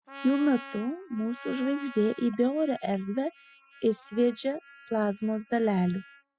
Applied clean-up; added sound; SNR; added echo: classical method spectral subtraction.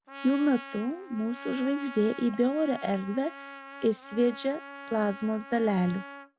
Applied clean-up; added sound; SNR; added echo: none; Trumpet; 15 dB; none.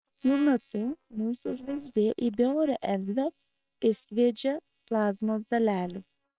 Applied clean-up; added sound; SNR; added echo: neural separator model SepFormer WHAM!.